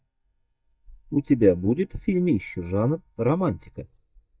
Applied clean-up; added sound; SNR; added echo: neural mask model DeepFilterNet 3.